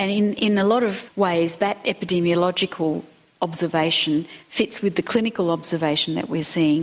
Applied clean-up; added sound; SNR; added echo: none; none; none; none.